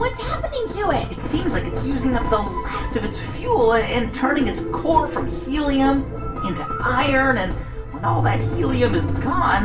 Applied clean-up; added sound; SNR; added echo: none; none; none; reverberation time 0.3 s.